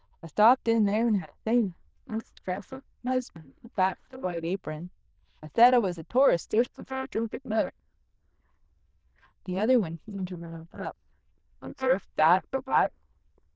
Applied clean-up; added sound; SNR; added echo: neural diffusion model UNIVERSE++.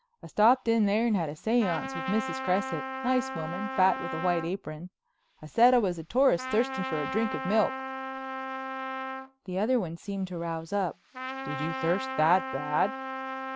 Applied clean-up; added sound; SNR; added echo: none; Trumpet; 8 dB; none.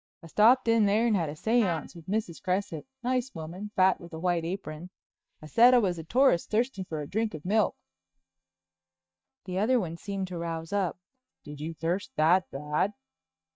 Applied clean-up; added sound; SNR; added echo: neural mask model DeepFilterNet 3.